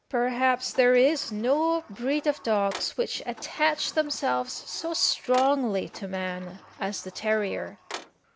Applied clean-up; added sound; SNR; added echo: none; Sliding door; 19 dB; none.